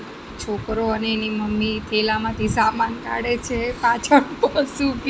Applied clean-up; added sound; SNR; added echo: none; none; none; none.